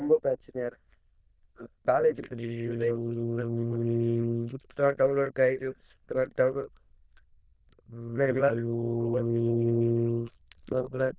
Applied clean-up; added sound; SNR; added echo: neural diffusion model UNIVERSE++.